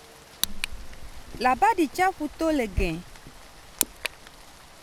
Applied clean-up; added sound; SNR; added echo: none; Rain; 11 dB; none.